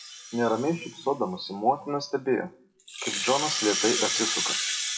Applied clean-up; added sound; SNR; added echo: classical method WPE with log-MMSE.